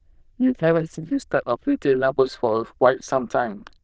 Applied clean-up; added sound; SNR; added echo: neural diffusion model UNIVERSE++.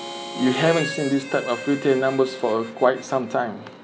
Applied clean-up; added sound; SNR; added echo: none; Harmonica; 12 dB; none.